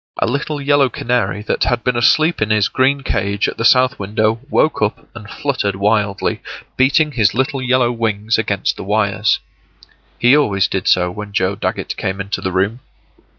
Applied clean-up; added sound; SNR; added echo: neural mask model DeepFilterNet 3.